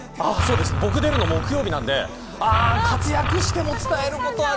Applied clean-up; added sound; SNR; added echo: none; Engine; 0 dB; none.